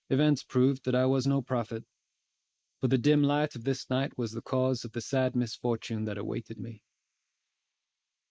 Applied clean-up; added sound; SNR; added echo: neural mask model Resemble Enhance denoiser.